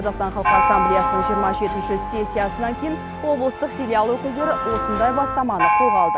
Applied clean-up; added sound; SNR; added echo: none; Wind instrument, woodwind instrument + Gong; 0 dB; none.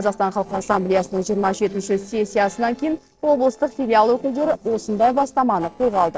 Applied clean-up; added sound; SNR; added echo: neural separator model SepFormer DNS4.